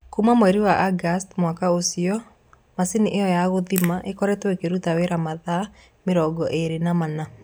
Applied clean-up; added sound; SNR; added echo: none; Crack / Crackle; 15 dB; none.